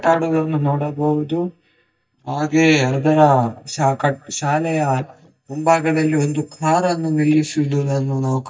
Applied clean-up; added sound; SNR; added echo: neural mask model DeepFilterNet 3.